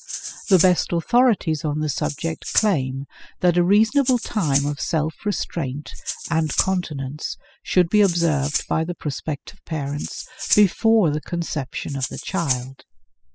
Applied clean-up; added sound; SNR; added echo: classical method spectral subtraction.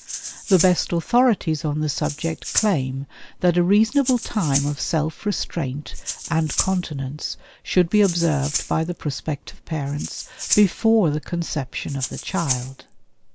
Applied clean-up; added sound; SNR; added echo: none; Rattle (instrument); 11 dB; none.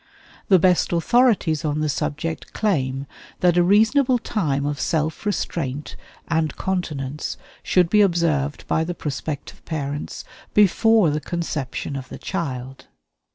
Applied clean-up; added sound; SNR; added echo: none; none; none; none.